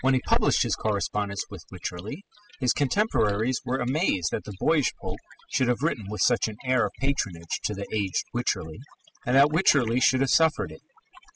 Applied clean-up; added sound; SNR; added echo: classical method spectral subtraction.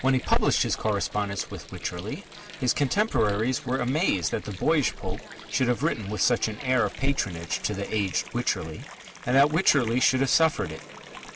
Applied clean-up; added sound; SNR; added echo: none; Water; 17 dB; none.